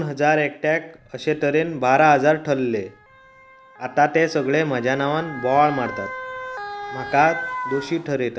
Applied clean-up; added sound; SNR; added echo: none; Motor vehicle (road) / Siren; 14 dB; none.